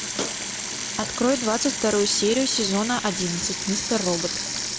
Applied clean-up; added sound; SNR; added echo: none; Sink (filling or washing) / Water tap, faucet; 4 dB; none.